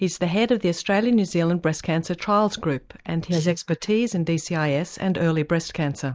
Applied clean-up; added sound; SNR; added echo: neural mask model Resemble Enhance denoiser.